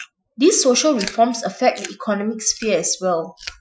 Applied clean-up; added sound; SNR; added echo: classical method Wiener filter.